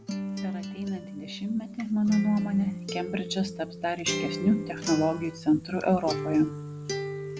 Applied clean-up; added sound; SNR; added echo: none; Acoustic guitar; 7 dB; none.